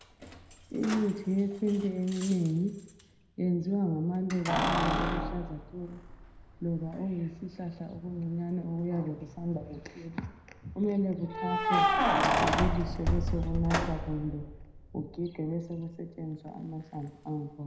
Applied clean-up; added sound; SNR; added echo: none; Keys jangling; 1 dB; reverberation time 0.8 s.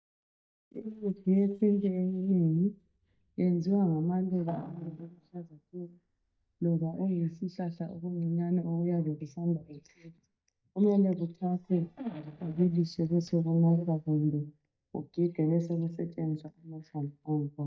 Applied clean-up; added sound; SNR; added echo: neural mask model DeepFilterNet 3.